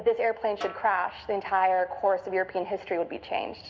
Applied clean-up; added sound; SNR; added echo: none; Snare drum; 18 dB; none.